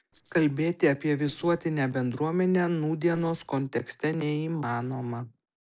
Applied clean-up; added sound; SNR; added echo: neural separator model SepFormer DNS4.